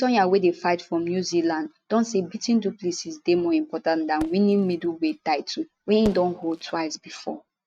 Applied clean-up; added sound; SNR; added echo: neural mask model RNNoise.